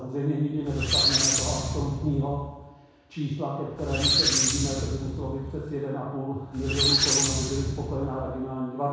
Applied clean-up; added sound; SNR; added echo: none; Squeak; -2 dB; reverberation time 1.1 s.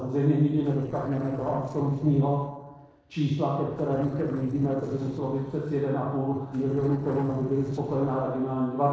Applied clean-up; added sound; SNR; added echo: neural separator model SepFormer DNS4.